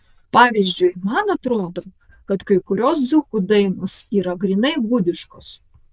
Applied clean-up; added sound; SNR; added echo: neural diffusion model UNIVERSE++.